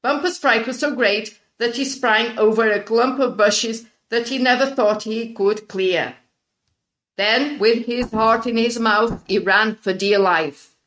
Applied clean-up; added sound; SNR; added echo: neural mask model RNNoise.